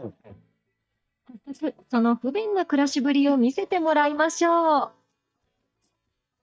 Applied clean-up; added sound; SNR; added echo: neural mask model DeepFilterNet 3.